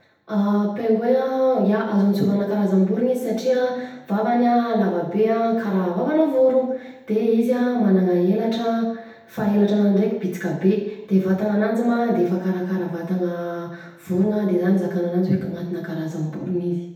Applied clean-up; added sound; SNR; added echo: none; none; none; reverberation time 0.8 s.